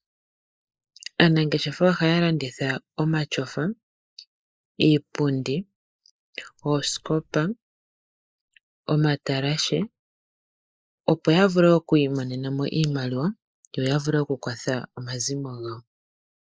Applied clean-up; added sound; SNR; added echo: neural mask model Resemble Enhance denoiser.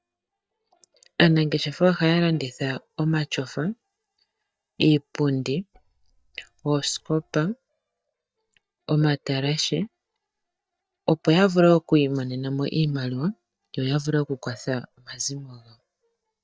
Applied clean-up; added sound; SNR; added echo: neural mask model DeepFilterNet 3.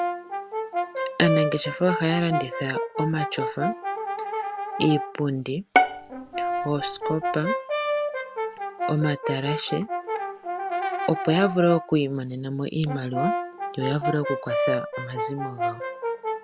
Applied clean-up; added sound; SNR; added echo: none; Brass instrument + Bowed string instrument; 1 dB; none.